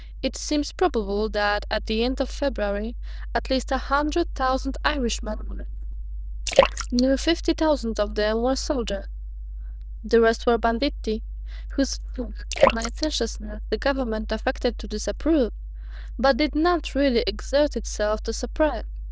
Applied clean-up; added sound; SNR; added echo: neural diffusion model UNIVERSE++.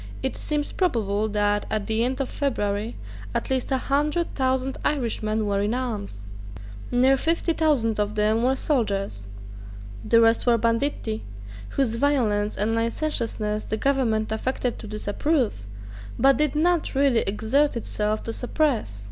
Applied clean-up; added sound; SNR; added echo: none; none; none; none.